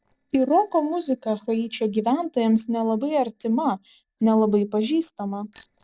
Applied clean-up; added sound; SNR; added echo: neural separator model SepFormer DNS4.